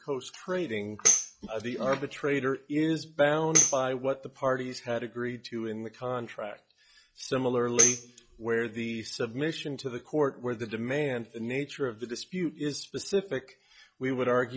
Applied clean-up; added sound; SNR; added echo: classical method log-MMSE.